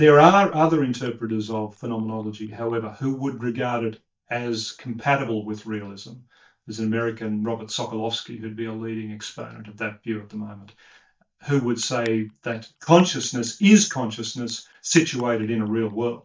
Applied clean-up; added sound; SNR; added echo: neural mask model DeepFilterNet 3.